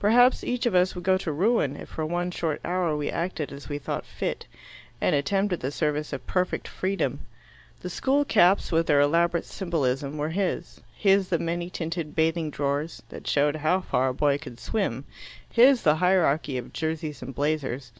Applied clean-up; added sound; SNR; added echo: none; none; none; none.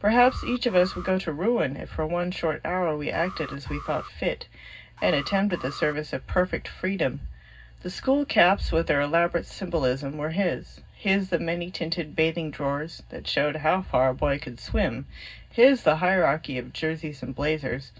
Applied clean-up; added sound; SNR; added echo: none; Alarm; 17 dB; reverberation time 0.4 s.